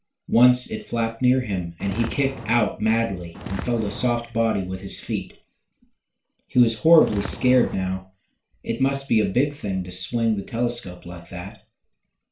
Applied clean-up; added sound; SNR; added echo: none; Walk, footsteps; 9 dB; reverberation time 0.3 s.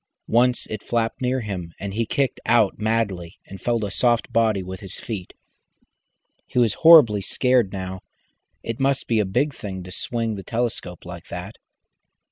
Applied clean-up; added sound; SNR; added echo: none; none; none; none.